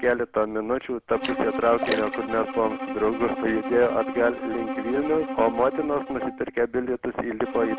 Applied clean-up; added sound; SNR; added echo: none; Bowed string instrument + Splash, splatter; 7 dB; none.